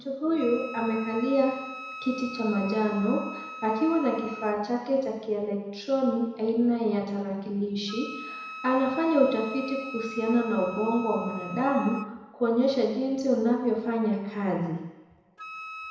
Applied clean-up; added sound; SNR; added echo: none; Wind instrument, woodwind instrument; 14 dB; reverberation time 1.0 s.